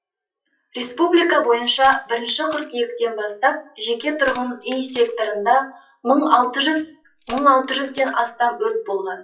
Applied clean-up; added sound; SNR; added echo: classical method WPE with log-MMSE.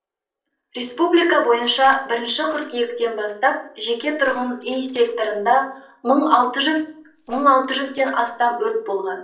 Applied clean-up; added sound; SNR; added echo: neural separator model SepFormer DNS4.